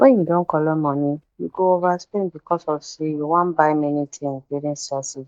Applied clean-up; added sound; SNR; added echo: neural mask model DeepFilterNet 3.